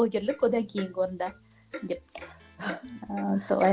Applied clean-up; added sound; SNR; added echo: none; Clock; 18 dB; none.